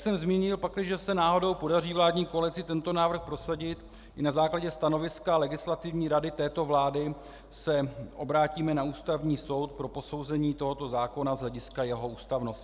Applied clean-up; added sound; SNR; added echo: none; none; none; none.